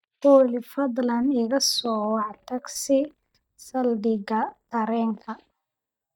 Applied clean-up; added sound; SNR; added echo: neural mask model DeepFilterNet 3.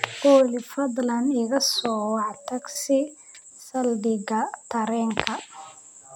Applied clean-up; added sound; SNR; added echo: none; none; none; none.